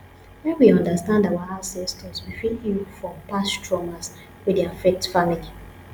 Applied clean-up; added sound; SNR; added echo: none; none; none; none.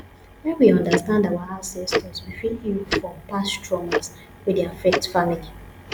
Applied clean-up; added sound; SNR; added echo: none; Tick-tock; 7 dB; none.